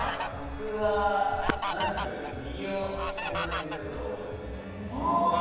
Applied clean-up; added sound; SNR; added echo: none; Fowl; 6 dB; reverberation time 1.9 s.